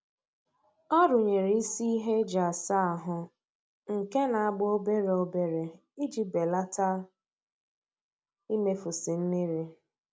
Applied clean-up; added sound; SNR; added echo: none; none; none; none.